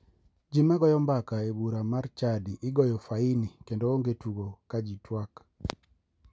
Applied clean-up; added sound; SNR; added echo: none; none; none; none.